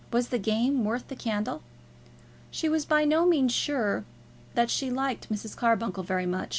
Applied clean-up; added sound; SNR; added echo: none; none; none; none.